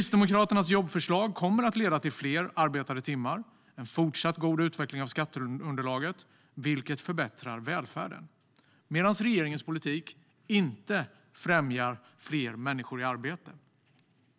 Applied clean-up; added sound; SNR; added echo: none; none; none; none.